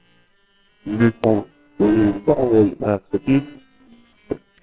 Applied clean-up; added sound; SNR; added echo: neural separator model SepFormer WHAMR!.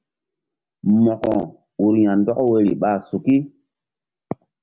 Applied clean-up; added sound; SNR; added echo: none; none; none; none.